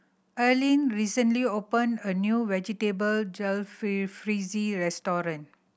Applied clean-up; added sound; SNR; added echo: none; none; none; none.